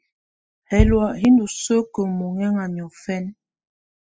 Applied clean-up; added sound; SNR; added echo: classical method spectral subtraction.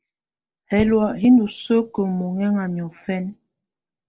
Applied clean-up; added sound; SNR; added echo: neural separator model SepFormer DNS4.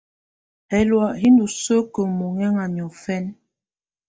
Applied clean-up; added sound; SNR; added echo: neural mask model DeepFilterNet 3.